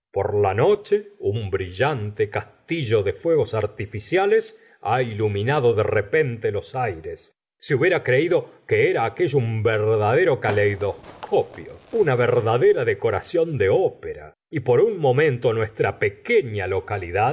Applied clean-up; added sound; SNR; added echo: none; Fireworks; 19 dB; none.